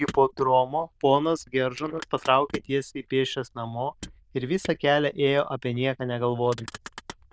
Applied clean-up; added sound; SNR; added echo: neural diffusion model UNIVERSE++.